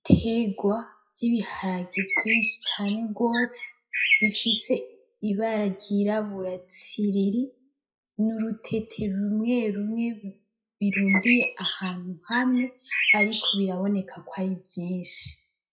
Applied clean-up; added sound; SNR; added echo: classical method WPE with log-MMSE.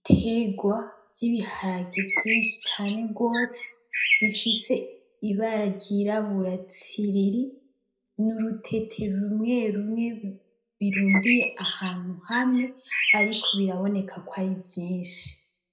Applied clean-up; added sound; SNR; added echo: none; Bird; 0 dB; reverberation time 0.4 s.